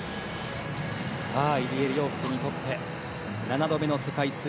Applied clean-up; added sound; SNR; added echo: none; Camera; 19 dB; none.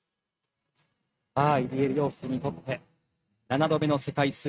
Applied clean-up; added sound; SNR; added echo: neural mask model RNNoise.